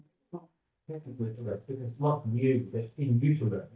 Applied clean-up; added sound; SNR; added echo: neural mask model DeepFilterNet 3.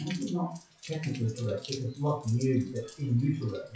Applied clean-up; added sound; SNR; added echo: classical method WPE with log-MMSE.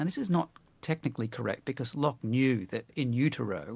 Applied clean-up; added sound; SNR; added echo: none; none; none; none.